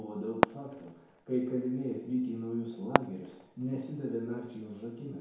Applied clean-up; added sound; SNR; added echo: none; Fireworks; 1 dB; reverberation time 0.9 s.